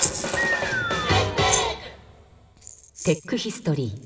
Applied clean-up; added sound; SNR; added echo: none; Rattle (instrument); 8 dB; reverberation time 2.0 s.